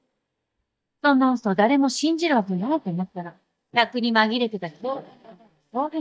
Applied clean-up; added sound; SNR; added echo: neural mask model DeepFilterNet 3.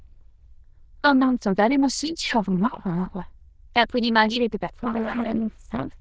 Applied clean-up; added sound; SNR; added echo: neural diffusion model UNIVERSE++.